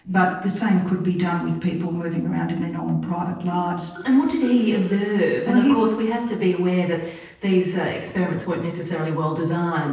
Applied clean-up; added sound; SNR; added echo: neural separator model SepFormer DNS4.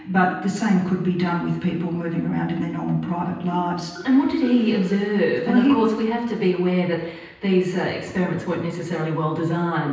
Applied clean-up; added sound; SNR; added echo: none; Marimba, xylophone; 19 dB; reverberation time 0.9 s.